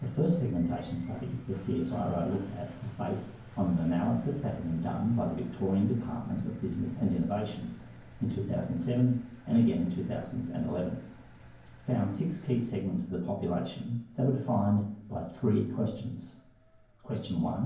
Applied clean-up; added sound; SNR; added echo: none; Engine; 20 dB; reverberation time 0.9 s.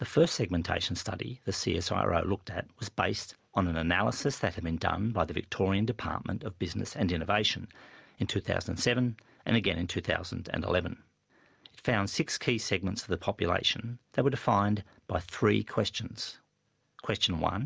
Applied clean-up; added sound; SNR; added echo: none; none; none; none.